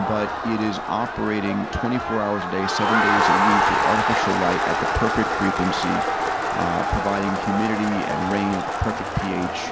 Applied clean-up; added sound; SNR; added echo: none; Crowd; -2 dB; none.